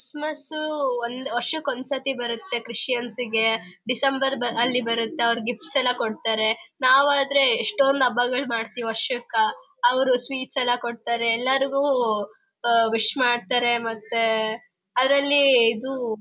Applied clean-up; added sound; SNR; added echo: none; none; none; none.